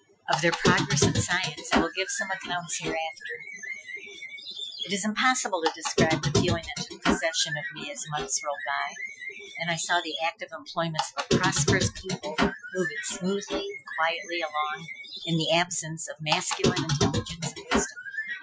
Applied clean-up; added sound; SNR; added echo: classical method Wiener filter.